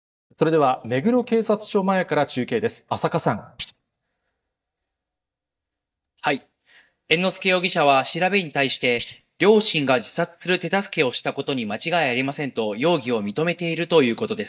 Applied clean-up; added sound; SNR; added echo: neural mask model DeepFilterNet 3.